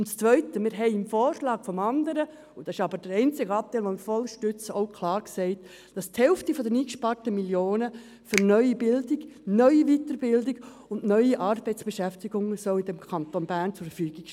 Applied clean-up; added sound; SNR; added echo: none; Finger snapping; 13 dB; none.